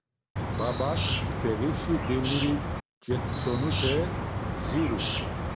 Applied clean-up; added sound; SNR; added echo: none; Bird; -1 dB; none.